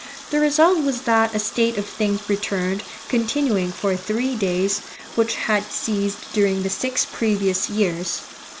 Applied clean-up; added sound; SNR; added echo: none; Water tap, faucet; 16 dB; none.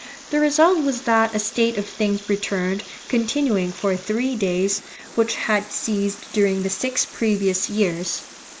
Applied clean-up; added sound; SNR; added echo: neural mask model Resemble Enhance denoiser.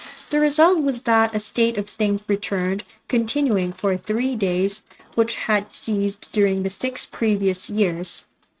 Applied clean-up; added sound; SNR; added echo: neural mask model RNNoise.